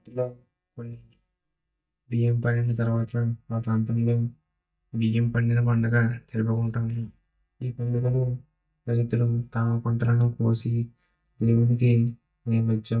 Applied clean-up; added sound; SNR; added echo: neural mask model DeepFilterNet 3.